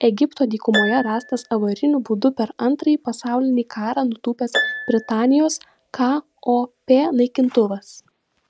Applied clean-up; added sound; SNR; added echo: none; Harp; 11 dB; none.